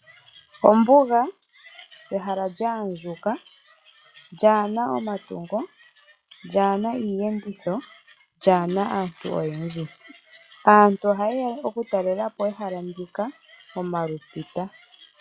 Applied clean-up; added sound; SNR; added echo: classical method log-MMSE.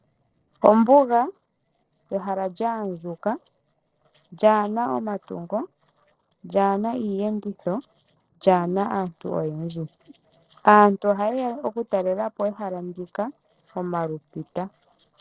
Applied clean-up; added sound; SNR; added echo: neural separator model SepFormer DNS4.